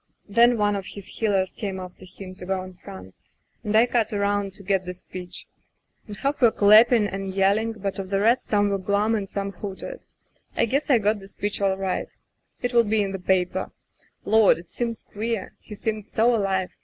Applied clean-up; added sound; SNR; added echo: none; none; none; none.